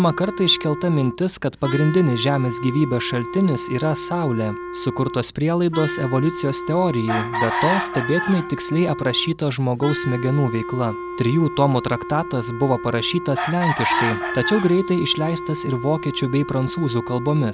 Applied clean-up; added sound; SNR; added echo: none; Wind instrument, woodwind instrument + Chicken, rooster; 7 dB; none.